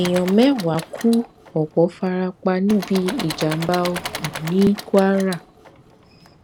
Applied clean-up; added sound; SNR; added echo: none; Engine / Mechanisms; 14 dB; none.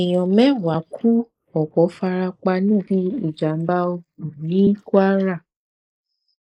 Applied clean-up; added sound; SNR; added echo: neural mask model Resemble Enhance denoiser.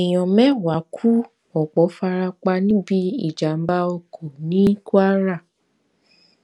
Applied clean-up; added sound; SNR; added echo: none; none; none; none.